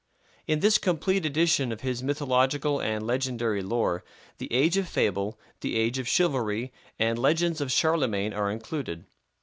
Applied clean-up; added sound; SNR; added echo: none; none; none; none.